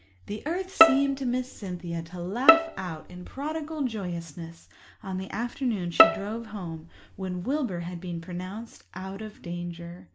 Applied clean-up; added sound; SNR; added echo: none; Bowed string instrument; -5 dB; none.